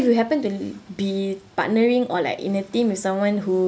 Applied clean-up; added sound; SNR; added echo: none; none; none; none.